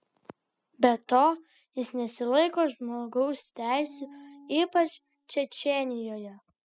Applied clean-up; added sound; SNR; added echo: classical method spectral subtraction.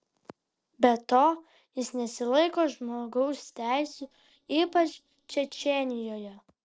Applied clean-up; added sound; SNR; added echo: neural separator model SepFormer DNS4.